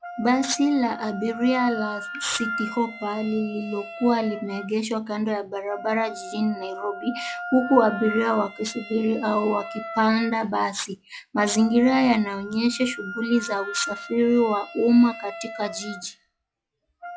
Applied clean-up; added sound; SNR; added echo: classical method log-MMSE.